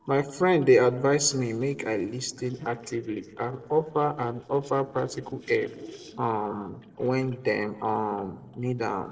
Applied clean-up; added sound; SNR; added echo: neural separator model SepFormer DNS4.